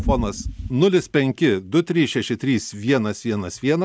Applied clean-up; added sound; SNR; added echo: none; none; none; none.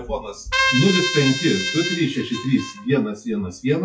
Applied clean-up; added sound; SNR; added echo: classical method WPE with log-MMSE.